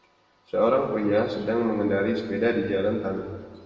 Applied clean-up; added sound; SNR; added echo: none; none; none; reverberation time 1.6 s.